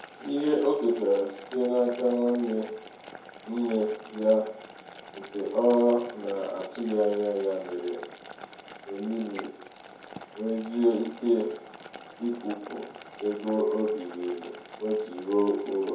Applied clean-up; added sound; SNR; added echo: none; Boiling; 15 dB; reverberation time 0.6 s.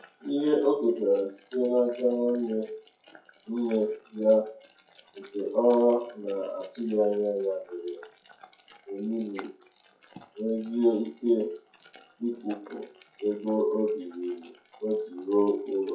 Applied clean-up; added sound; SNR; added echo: classical method WPE with log-MMSE.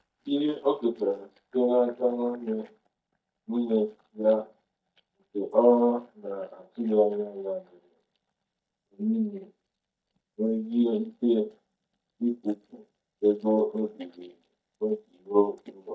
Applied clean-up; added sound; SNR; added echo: neural mask model DeepFilterNet 3.